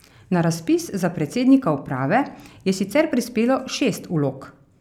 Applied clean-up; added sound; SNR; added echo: none; none; none; none.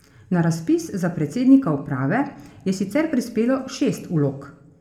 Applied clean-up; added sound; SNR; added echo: none; none; none; reverberation time 0.6 s.